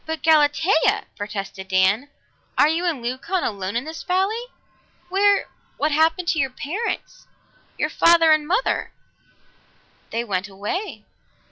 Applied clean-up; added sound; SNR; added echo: none; none; none; none.